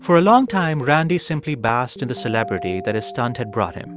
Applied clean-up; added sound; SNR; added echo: none; none; none; none.